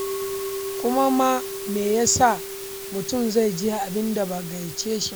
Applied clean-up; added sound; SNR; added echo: none; Musical instrument; 8 dB; none.